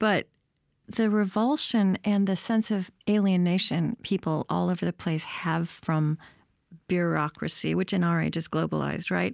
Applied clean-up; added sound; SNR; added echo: none; none; none; none.